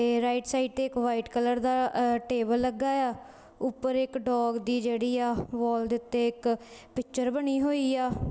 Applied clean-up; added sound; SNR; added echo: none; none; none; none.